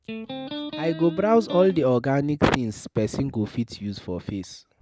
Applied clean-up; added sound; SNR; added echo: none; Electric guitar; 10 dB; none.